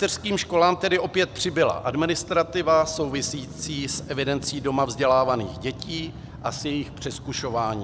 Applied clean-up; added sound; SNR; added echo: none; Motorcycle; 15 dB; none.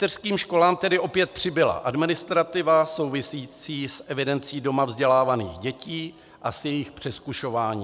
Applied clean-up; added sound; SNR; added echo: none; none; none; none.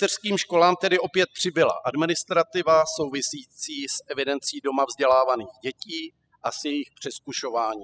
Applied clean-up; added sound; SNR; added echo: classical method spectral subtraction.